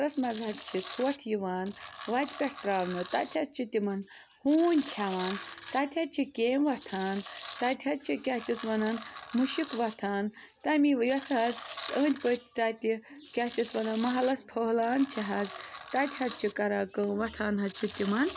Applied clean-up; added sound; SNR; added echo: none; Tools; 10 dB; none.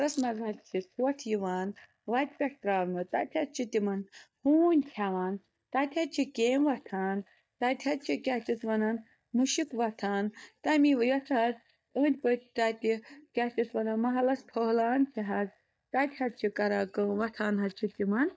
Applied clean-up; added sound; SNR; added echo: neural mask model DeepFilterNet 3.